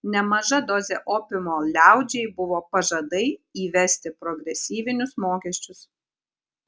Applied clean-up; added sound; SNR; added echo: none; none; none; none.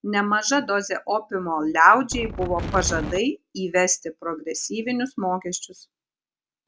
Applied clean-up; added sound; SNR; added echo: none; Wind; 6 dB; none.